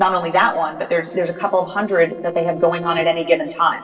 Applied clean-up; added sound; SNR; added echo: neural separator model SepFormer DNS4.